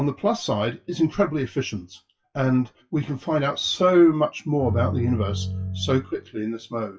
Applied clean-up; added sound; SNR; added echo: classical method WPE with log-MMSE.